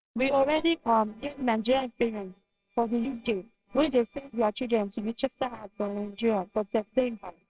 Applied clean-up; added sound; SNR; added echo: neural separator model SepFormer WHAMR!.